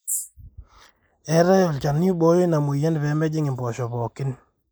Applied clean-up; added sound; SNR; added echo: neural mask model Resemble Enhance denoiser.